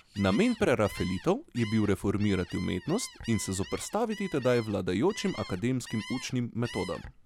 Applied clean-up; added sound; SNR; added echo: none; Gull, seagull; 17 dB; none.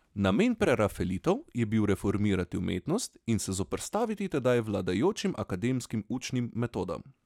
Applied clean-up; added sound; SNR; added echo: none; none; none; none.